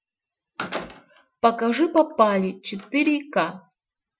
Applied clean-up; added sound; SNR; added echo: classical method Wiener filter.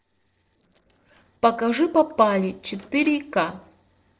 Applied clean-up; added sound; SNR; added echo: neural separator model SepFormer DNS4.